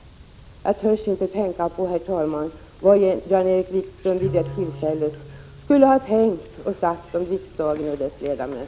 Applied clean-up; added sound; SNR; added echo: none; Bowed string instrument; 19 dB; none.